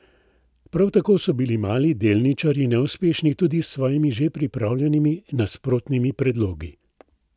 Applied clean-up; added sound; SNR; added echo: none; none; none; none.